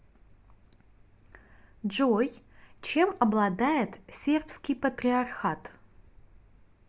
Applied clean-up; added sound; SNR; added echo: none; none; none; none.